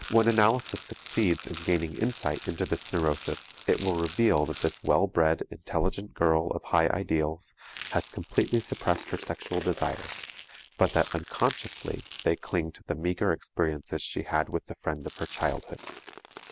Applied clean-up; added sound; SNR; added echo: none; Rattle; 15 dB; none.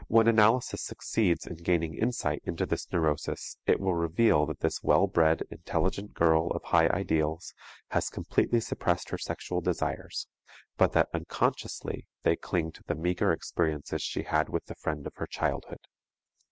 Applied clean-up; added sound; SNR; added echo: none; none; none; none.